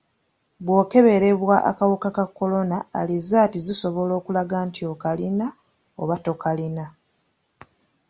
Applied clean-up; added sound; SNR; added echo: none; none; none; none.